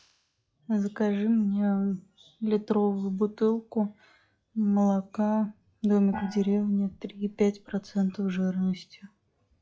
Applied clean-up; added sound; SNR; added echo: classical method log-MMSE.